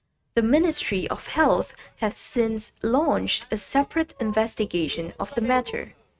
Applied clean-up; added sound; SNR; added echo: neural mask model RNNoise.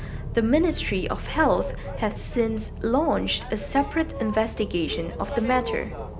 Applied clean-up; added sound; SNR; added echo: none; Boat, Water vehicle; 8 dB; none.